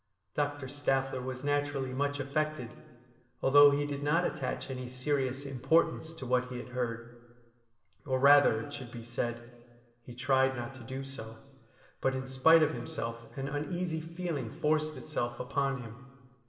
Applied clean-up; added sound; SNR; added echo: none; none; none; reverberation time 1.3 s.